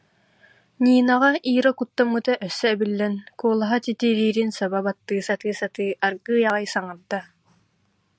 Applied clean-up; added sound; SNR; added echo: none; none; none; none.